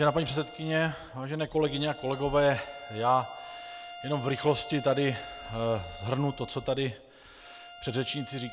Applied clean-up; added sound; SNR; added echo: none; Bowed string instrument; 15 dB; none.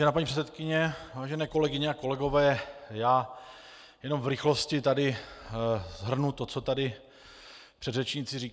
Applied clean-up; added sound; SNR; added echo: none; none; none; none.